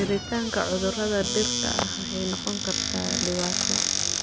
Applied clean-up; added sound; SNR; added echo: none; Crackle / Fireworks + Squeak / Cupboard open or close; -2 dB; none.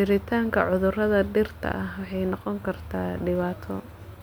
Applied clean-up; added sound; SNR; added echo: none; none; none; none.